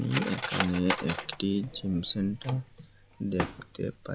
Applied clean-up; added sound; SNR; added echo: none; Cutlery, silverware; 6 dB; none.